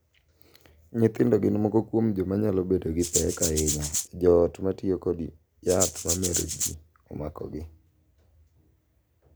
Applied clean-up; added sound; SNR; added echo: none; Rattle (instrument); 2 dB; none.